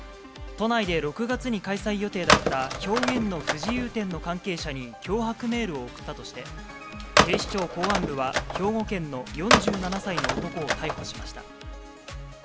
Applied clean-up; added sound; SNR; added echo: none; Telephone; -2 dB; none.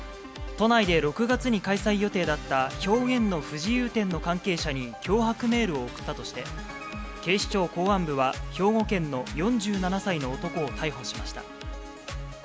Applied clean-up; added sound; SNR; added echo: none; none; none; none.